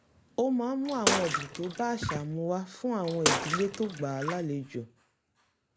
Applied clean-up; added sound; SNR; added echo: none; Bathtub (filling or washing) / Water / Splash, splatter; 0 dB; none.